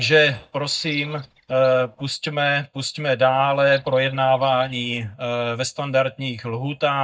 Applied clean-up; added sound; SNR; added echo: neural mask model DeepFilterNet 3.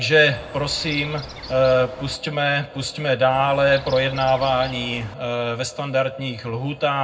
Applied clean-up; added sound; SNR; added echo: none; Chirp, tweet; 16 dB; reverberation time 0.3 s.